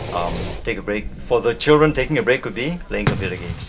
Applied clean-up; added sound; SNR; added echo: none; Fireworks; 8 dB; reverberation time 0.2 s.